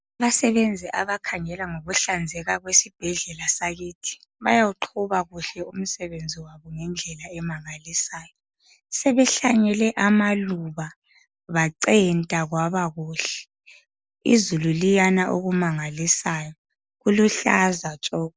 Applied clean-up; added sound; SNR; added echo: none; none; none; none.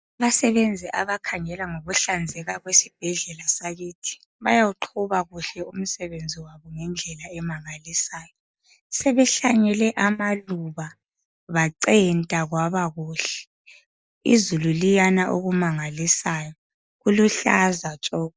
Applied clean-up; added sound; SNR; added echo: neural mask model DeepFilterNet 3.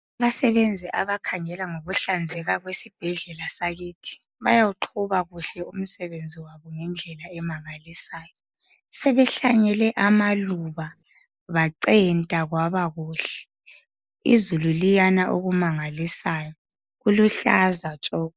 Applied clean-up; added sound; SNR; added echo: neural mask model Resemble Enhance denoiser.